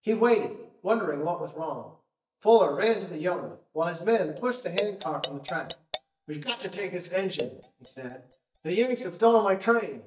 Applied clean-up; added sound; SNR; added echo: neural mask model DeepFilterNet 3.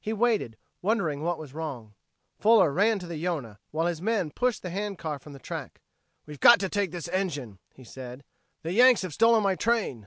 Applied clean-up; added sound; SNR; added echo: none; none; none; none.